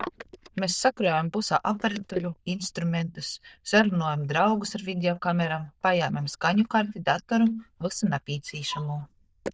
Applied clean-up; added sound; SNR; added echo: neural diffusion model UNIVERSE++.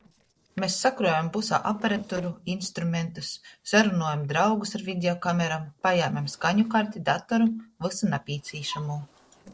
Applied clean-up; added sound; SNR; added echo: neural separator model SepFormer DNS4.